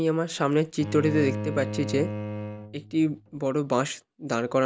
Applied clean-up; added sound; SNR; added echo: none; Bowed string instrument; 8 dB; none.